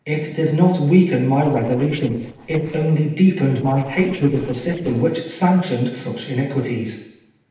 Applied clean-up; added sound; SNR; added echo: neural separator model SepFormer DNS4.